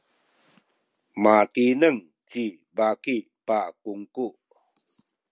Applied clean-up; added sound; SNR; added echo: none; none; none; none.